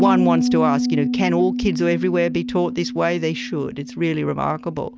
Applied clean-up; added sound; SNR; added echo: none; Piano; 2 dB; none.